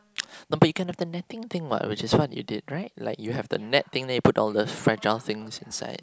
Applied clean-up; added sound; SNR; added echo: none; none; none; none.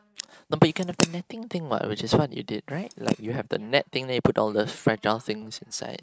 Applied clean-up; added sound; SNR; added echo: neural mask model RNNoise.